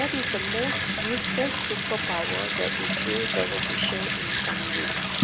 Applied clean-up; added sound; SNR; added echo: none; Bathtub (filling or washing) / Sink (filling or washing) / Water tap, faucet; -4 dB; none.